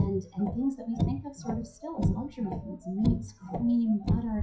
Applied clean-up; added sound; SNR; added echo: classical method WPE with log-MMSE.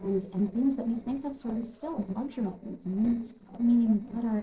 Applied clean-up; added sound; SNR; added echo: neural separator model SepFormer DNS4.